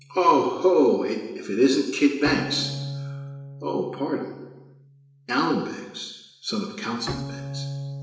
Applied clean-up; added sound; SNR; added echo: none; Bowed string instrument; 12 dB; reverberation time 1.0 s.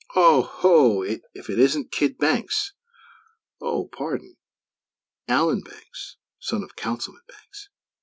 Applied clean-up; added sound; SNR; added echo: none; none; none; none.